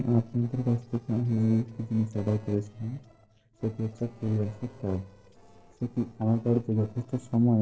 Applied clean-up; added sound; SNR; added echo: neural separator model SepFormer DNS4.